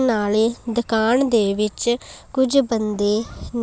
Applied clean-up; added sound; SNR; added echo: none; none; none; none.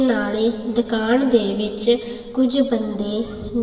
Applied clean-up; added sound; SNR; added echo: none; none; none; reverberation time 1.9 s.